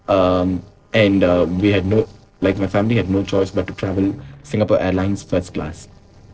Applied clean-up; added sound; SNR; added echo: neural separator model SepFormer DNS4.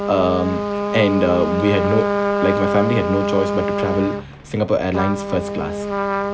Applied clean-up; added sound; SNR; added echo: none; Trumpet; 1 dB; none.